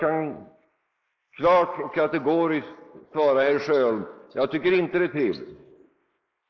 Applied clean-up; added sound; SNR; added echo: neural mask model Resemble Enhance denoiser.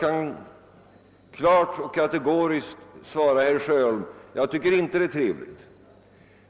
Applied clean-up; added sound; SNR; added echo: none; none; none; none.